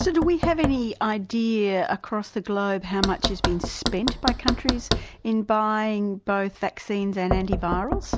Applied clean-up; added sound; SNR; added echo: none; Knock; 5 dB; none.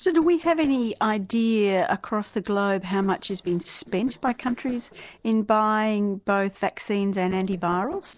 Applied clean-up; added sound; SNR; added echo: neural separator model SepFormer DNS4.